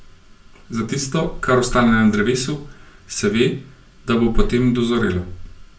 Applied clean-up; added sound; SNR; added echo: none; none; none; reverberation time 0.3 s.